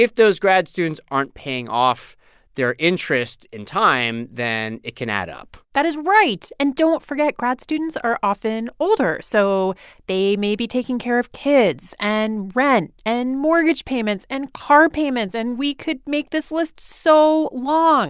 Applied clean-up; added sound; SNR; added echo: none; none; none; none.